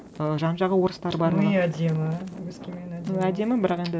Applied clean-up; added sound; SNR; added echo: none; Wind; 18 dB; none.